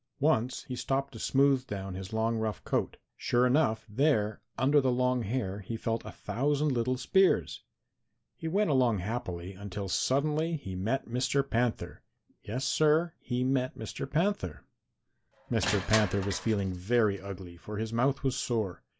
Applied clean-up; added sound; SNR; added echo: none; Crushing; 11 dB; none.